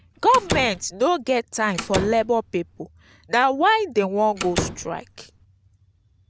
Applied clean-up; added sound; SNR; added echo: none; Slam; 8 dB; none.